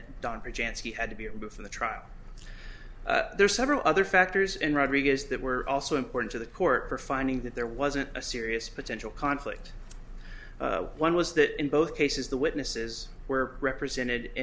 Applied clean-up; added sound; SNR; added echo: none; none; none; none.